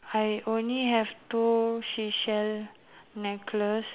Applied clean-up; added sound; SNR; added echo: none; none; none; none.